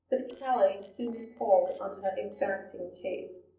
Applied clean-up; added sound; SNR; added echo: neural separator model SepFormer DNS4.